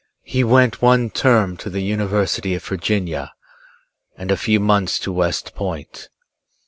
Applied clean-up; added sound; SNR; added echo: none; none; none; none.